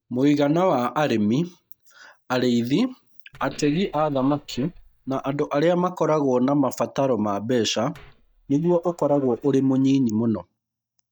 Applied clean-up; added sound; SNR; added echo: neural mask model DeepFilterNet 3.